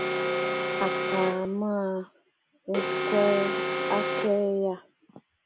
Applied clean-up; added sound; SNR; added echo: none; Alarm; 1 dB; none.